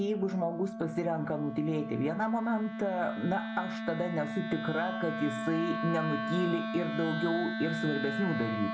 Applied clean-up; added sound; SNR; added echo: none; Wind instrument, woodwind instrument; 4 dB; none.